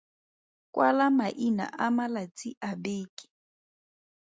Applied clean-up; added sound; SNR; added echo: none; none; none; none.